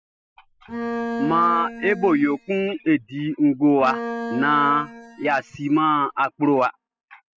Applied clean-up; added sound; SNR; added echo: classical method spectral subtraction.